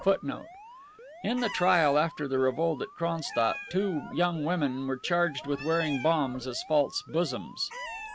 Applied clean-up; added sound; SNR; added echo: none; Meow + Alarm; 15 dB; none.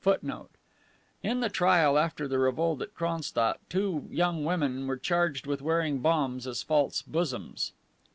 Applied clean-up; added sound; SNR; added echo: none; none; none; none.